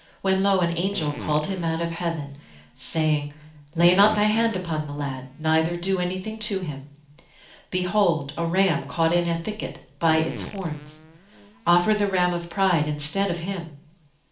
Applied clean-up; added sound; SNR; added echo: none; Fart; 16 dB; reverberation time 0.4 s.